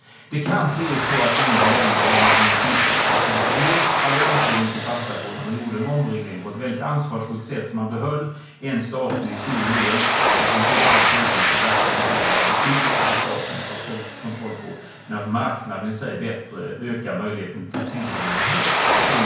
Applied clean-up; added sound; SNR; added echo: none; Domestic sounds, home sounds; -4 dB; reverberation time 0.5 s.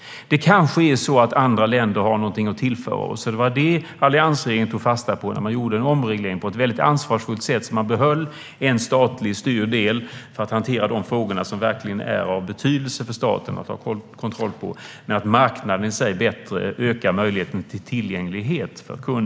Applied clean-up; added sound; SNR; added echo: none; none; none; none.